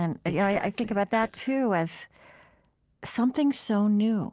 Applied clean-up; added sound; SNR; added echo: neural separator model SepFormer DNS4.